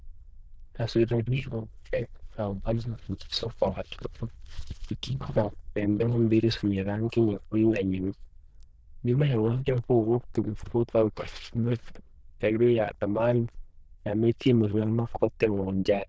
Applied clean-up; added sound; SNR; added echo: neural diffusion model UNIVERSE++.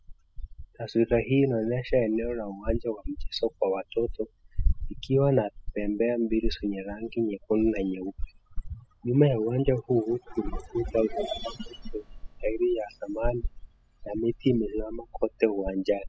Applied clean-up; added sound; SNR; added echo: classical method spectral subtraction.